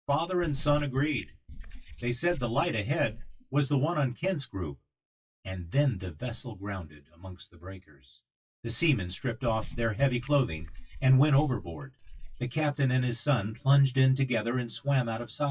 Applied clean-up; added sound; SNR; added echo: classical method WPE with log-MMSE.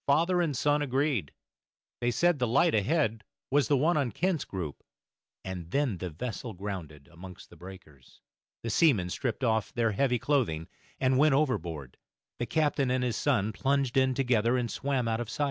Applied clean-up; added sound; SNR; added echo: none; none; none; none.